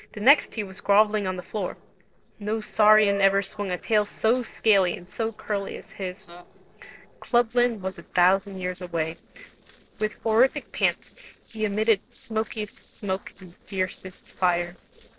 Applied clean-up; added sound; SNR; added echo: neural separator model SepFormer DNS4.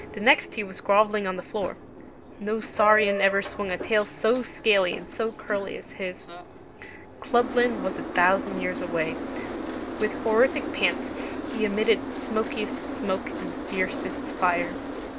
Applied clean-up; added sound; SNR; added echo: none; Boat, Water vehicle; 7 dB; none.